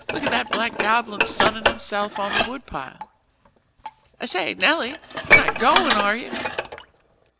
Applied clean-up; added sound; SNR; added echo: none; Dishes, pots, and pans; -1 dB; none.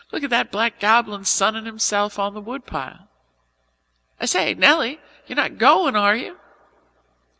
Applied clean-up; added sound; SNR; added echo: none; none; none; none.